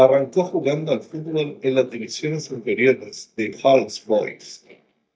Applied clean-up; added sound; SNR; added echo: neural mask model DeepFilterNet 3.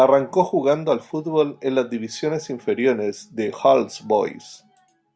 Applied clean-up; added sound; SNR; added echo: none; none; none; none.